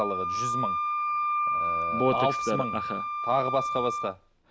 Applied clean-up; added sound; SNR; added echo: none; Wind instrument, woodwind instrument; -1 dB; none.